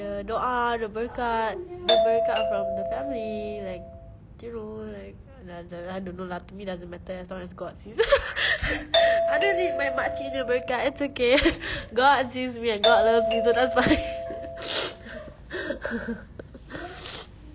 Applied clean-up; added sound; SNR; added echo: none; Doorbell; -2 dB; none.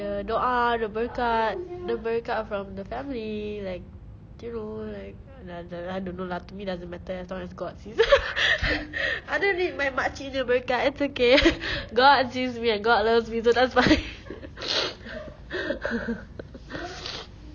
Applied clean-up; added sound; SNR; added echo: none; none; none; none.